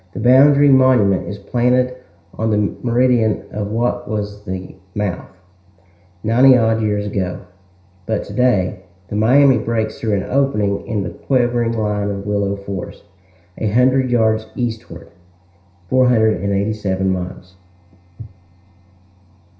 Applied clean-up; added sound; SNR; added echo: none; none; none; reverberation time 0.5 s.